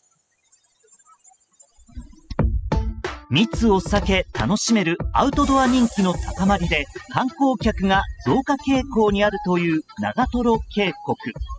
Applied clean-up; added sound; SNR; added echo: classical method spectral subtraction.